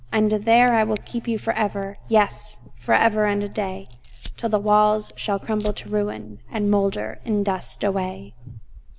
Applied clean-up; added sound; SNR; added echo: none; Fire; 16 dB; none.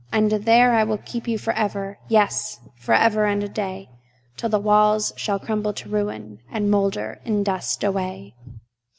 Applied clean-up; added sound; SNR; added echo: none; none; none; none.